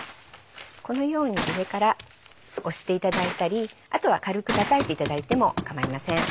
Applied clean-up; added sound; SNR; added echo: none; Gunshot, gunfire; 9 dB; none.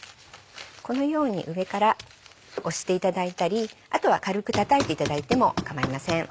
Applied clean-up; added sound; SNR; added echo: none; none; none; none.